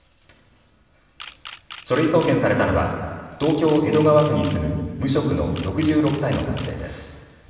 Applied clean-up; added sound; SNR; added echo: none; Camera; 19 dB; reverberation time 1.6 s.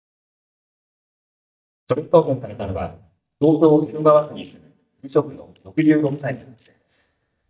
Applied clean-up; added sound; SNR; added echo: neural mask model DeepFilterNet 3.